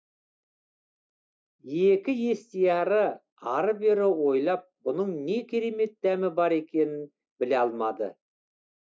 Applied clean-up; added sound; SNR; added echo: none; none; none; none.